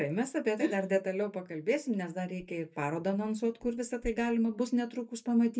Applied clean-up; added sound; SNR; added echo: neural mask model DeepFilterNet 3.